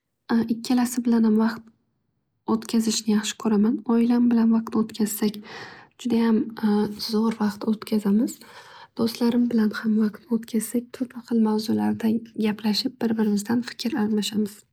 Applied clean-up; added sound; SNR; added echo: none; none; none; none.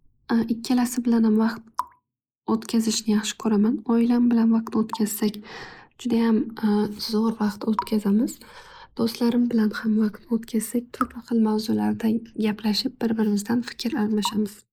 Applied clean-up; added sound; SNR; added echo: neural mask model Resemble Enhance denoiser.